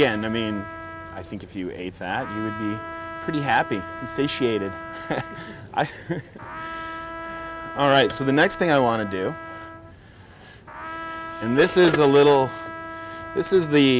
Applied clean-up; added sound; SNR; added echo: none; Trumpet; 13 dB; none.